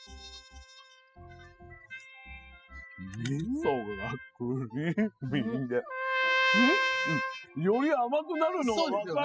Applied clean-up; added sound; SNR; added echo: classical method spectral subtraction.